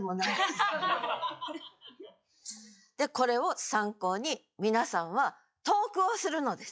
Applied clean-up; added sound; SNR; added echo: classical method log-MMSE.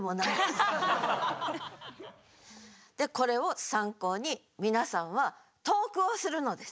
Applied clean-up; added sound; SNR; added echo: none; none; none; none.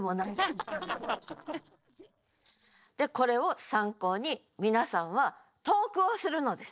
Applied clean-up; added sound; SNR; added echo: neural separator model SepFormer DNS4.